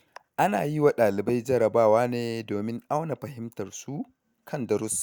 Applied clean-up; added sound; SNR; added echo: none; none; none; none.